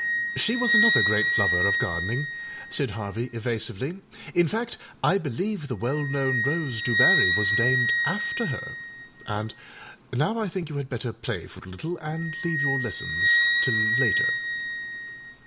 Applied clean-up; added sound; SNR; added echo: none; Wind instrument, woodwind instrument; -2 dB; none.